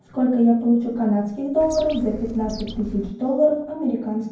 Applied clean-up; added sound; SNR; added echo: none; Bird; 14 dB; reverberation time 0.9 s.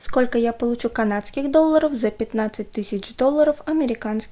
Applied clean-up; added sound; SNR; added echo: none; none; none; none.